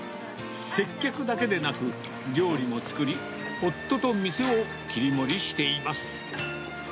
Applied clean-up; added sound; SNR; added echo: none; none; none; none.